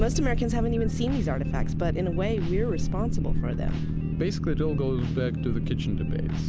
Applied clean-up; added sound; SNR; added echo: none; Boat, Water vehicle; -4 dB; none.